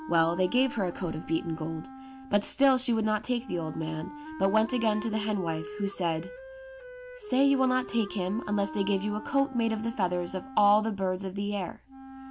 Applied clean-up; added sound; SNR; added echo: none; Wind instrument, woodwind instrument; 14 dB; none.